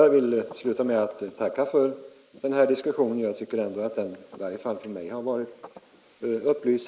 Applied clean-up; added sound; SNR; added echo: neural mask model Resemble Enhance denoiser.